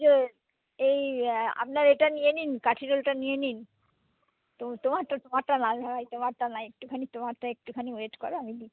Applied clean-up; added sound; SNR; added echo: none; none; none; none.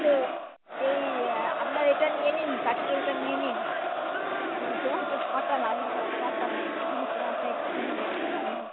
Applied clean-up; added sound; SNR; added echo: none; Crowd; -1 dB; none.